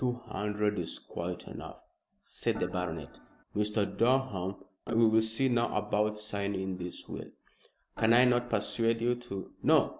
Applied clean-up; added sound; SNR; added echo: none; Organ; 15 dB; none.